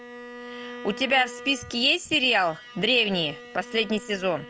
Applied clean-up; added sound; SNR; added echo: none; Bowed string instrument; 16 dB; none.